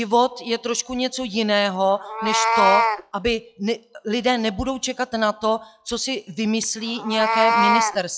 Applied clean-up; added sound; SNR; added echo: classical method log-MMSE.